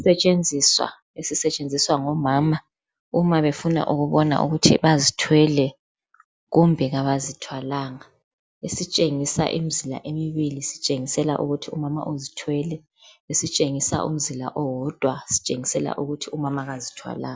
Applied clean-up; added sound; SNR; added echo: none; none; none; none.